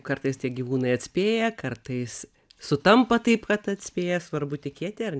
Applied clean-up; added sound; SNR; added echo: none; none; none; none.